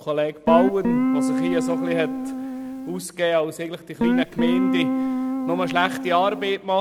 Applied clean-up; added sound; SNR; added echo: none; Guitar; -1 dB; none.